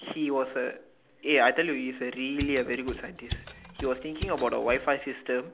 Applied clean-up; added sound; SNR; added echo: none; Mechanisms; 11 dB; none.